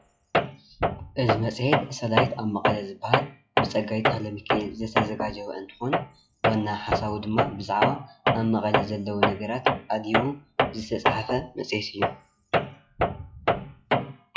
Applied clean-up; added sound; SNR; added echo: classical method WPE with log-MMSE.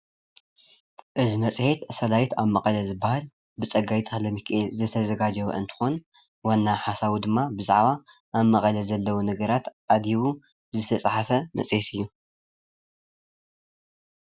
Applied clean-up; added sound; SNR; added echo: none; none; none; none.